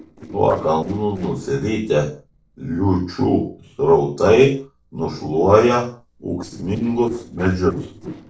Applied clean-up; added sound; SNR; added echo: neural separator model SepFormer DNS4.